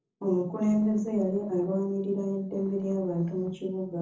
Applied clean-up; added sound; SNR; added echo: neural separator model SepFormer DNS4.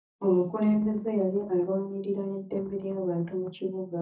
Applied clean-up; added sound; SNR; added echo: neural mask model DeepFilterNet 3.